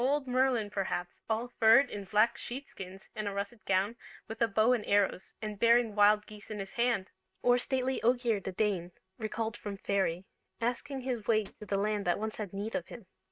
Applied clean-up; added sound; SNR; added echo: neural mask model RNNoise.